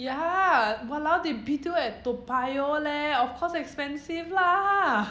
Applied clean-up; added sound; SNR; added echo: none; none; none; none.